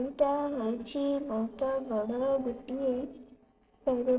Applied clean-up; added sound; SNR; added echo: neural separator model SepFormer DNS4.